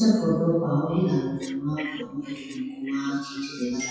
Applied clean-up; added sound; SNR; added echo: classical method WPE with log-MMSE.